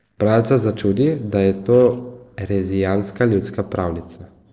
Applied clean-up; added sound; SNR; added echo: neural separator model SepFormer DNS4.